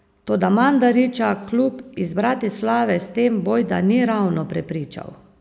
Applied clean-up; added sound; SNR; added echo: none; none; none; none.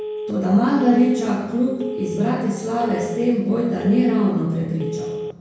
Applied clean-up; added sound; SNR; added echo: none; Telephone; 10 dB; reverberation time 1.0 s.